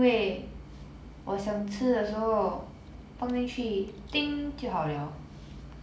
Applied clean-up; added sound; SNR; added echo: none; none; none; none.